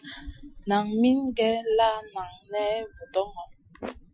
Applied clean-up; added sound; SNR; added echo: classical method Wiener filter.